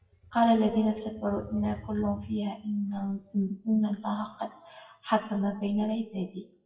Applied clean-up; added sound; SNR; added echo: classical method WPE with log-MMSE.